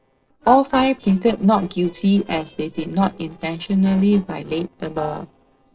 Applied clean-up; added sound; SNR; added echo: neural separator model SepFormer DNS4.